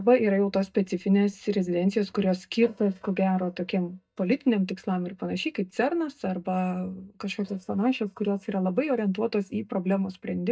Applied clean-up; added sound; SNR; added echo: neural mask model DeepFilterNet 3.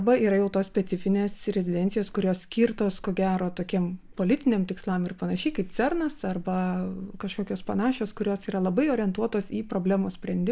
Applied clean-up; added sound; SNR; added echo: none; none; none; none.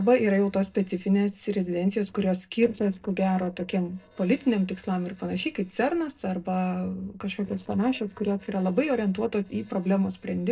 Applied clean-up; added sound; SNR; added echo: neural separator model SepFormer DNS4.